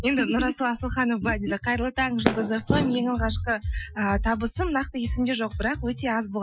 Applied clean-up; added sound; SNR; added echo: classical method Wiener filter.